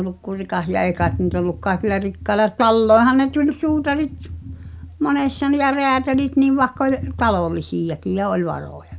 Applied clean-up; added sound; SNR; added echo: none; none; none; none.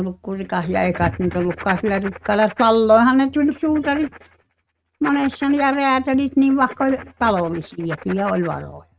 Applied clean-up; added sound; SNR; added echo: neural mask model RNNoise.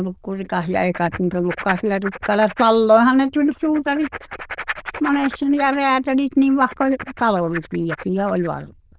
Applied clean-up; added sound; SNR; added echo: neural diffusion model UNIVERSE++.